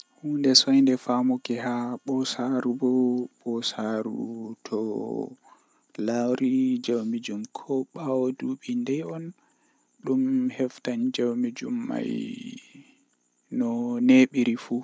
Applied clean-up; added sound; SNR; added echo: none; none; none; none.